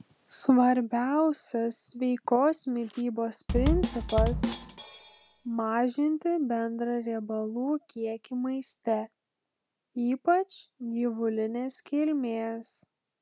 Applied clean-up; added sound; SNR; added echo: none; Bass drum / Snare drum; 1 dB; none.